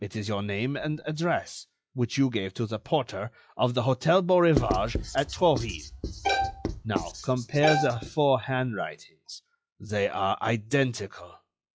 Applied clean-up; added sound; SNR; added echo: classical method log-MMSE.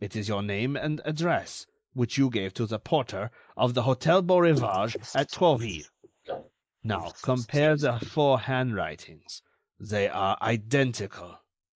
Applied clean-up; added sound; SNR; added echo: neural mask model Resemble Enhance denoiser.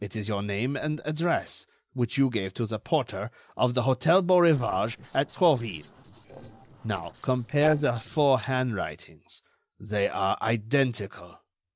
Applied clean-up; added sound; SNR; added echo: neural separator model SepFormer DNS4.